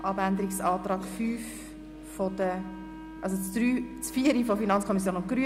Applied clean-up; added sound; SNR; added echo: none; Wind instrument, woodwind instrument; 15 dB; none.